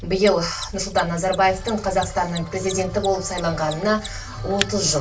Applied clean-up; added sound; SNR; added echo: none; Mechanisms; 15 dB; reverberation time 0.2 s.